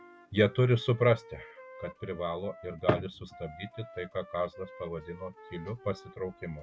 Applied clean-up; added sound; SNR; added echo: none; Wind instrument, woodwind instrument; 19 dB; none.